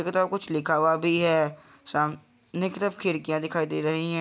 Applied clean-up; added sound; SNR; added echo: none; none; none; none.